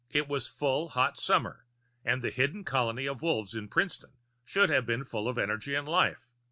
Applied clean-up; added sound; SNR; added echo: none; none; none; none.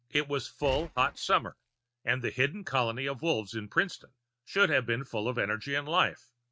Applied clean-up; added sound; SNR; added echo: neural mask model RNNoise.